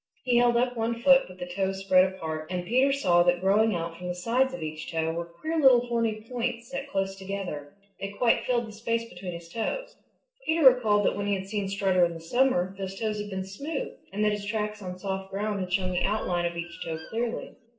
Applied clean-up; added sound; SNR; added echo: neural separator model SepFormer DNS4.